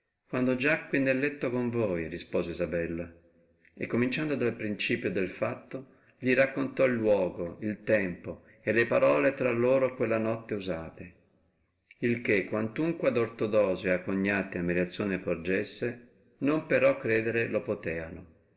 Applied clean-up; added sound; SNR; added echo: none; none; none; reverberation time 0.9 s.